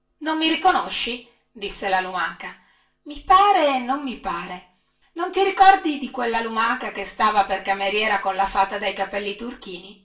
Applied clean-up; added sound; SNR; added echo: none; none; none; reverberation time 0.3 s.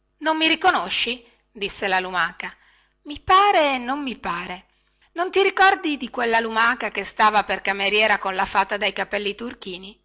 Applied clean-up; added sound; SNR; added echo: none; none; none; none.